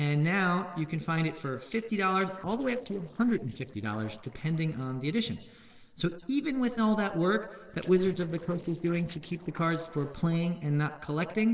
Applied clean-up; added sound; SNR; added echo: neural separator model SepFormer DNS4.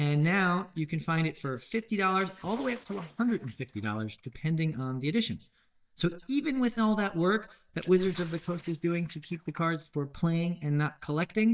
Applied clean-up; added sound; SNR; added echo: neural mask model DeepFilterNet 3.